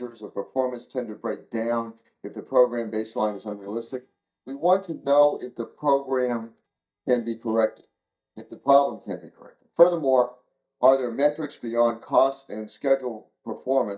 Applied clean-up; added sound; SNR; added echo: neural mask model DeepFilterNet 3.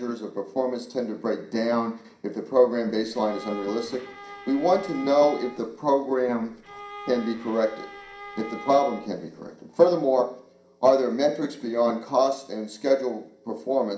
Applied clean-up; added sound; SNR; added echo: none; Bowed string instrument; 16 dB; reverberation time 0.5 s.